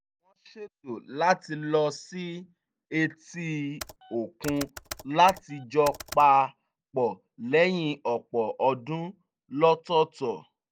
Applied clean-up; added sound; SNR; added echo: none; Computer keyboard; 16 dB; none.